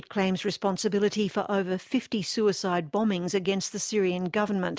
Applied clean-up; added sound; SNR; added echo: none; none; none; none.